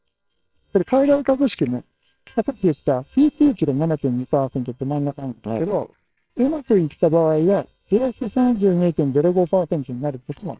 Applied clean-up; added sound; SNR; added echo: neural separator model SepFormer WHAMR!.